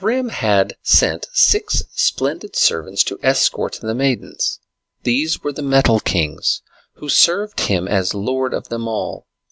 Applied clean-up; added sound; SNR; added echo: none; none; none; none.